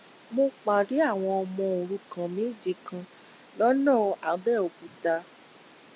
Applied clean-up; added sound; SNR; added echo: none; none; none; none.